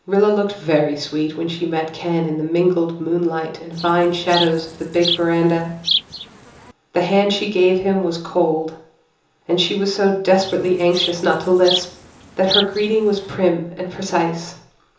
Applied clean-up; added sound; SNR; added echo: none; Insect; 7 dB; reverberation time 0.6 s.